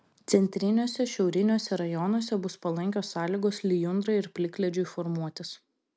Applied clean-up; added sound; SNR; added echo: none; none; none; none.